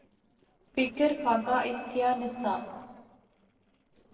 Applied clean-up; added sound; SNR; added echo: neural separator model SepFormer DNS4.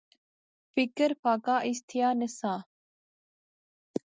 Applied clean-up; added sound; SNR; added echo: none; none; none; none.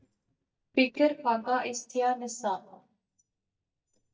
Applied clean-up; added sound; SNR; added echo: neural mask model DeepFilterNet 3.